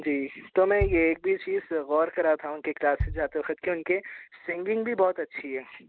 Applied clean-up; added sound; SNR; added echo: none; Bass drum; 11 dB; none.